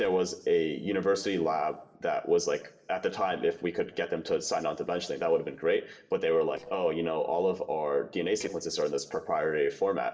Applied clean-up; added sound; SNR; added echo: neural separator model SepFormer DNS4.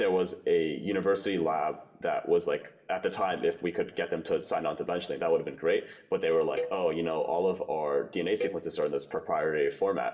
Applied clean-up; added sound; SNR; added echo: none; Cowbell; 12 dB; reverberation time 0.8 s.